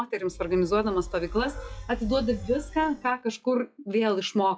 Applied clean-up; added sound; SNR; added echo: classical method log-MMSE.